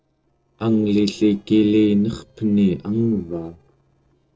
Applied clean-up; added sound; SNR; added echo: neural separator model SepFormer DNS4.